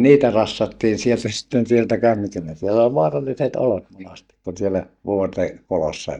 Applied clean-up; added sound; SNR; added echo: neural mask model DeepFilterNet 3.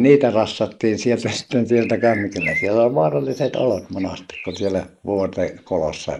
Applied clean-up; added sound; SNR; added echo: neural mask model Resemble Enhance denoiser.